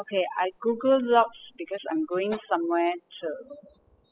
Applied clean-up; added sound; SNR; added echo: classical method spectral subtraction.